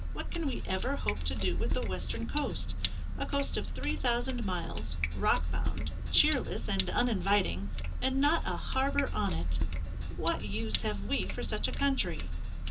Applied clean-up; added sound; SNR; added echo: none; Sink (filling or washing); -2 dB; reverberation time 0.2 s.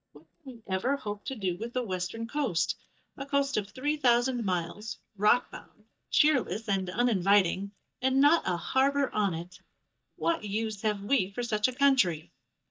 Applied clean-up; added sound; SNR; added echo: neural mask model DeepFilterNet 3.